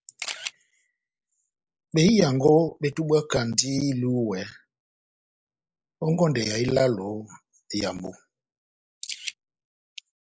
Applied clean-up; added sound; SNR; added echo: neural mask model Resemble Enhance denoiser.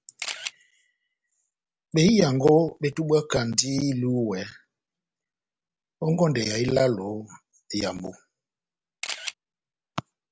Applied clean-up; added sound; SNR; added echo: none; Camera; 6 dB; none.